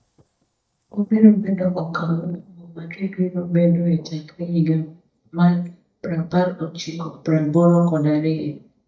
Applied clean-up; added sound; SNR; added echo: neural mask model DeepFilterNet 3.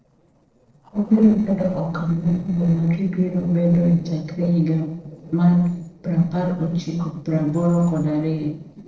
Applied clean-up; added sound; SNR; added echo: neural separator model SepFormer DNS4.